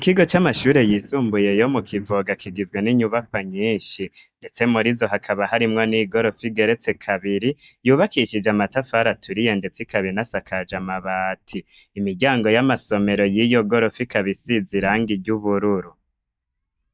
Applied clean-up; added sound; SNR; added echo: neural mask model DeepFilterNet 3.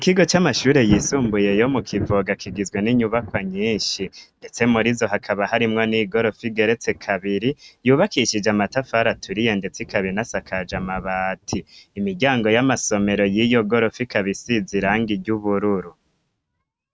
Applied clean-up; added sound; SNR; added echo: neural mask model RNNoise.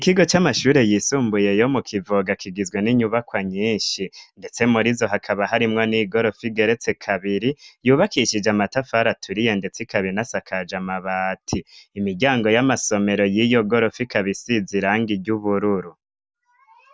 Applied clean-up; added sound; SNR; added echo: none; none; none; none.